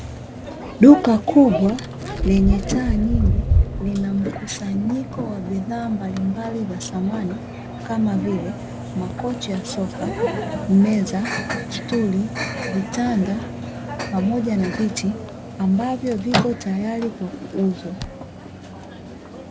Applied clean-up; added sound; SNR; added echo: none; Microwave oven; 5 dB; none.